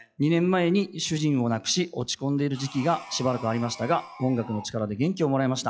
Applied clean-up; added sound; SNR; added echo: classical method log-MMSE.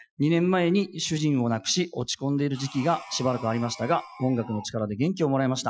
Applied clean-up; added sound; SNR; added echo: classical method Wiener filter.